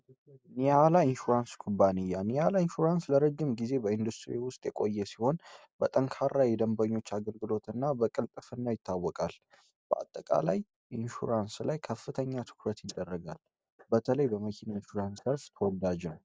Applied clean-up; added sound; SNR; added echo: none; none; none; none.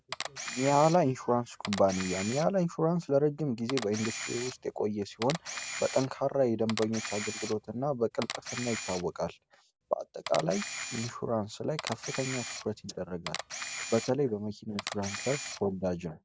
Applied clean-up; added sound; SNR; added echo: none; Camera; 10 dB; none.